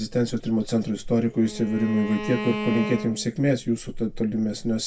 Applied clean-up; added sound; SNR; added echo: none; Bowed string instrument; 8 dB; reverberation time 0.1 s.